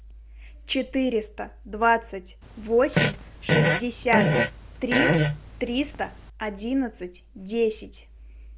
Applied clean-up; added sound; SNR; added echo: none; Fart; -3 dB; none.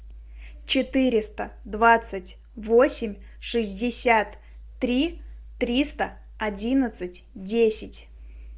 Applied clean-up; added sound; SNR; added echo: none; none; none; none.